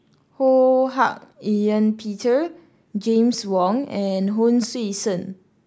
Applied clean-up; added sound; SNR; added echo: none; none; none; none.